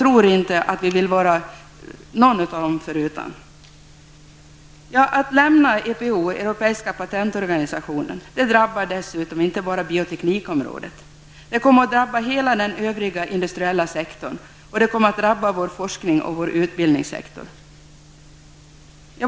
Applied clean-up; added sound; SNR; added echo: none; none; none; none.